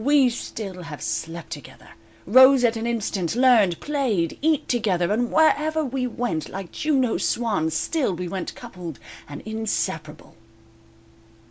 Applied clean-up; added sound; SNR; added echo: none; none; none; none.